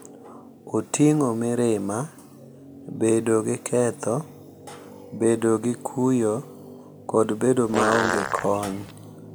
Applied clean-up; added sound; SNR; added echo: none; Fart; 3 dB; none.